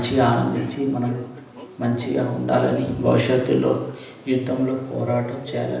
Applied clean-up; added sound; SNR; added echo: none; Subway, metro, underground; 19 dB; reverberation time 0.9 s.